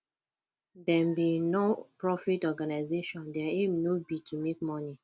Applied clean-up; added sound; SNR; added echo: none; none; none; none.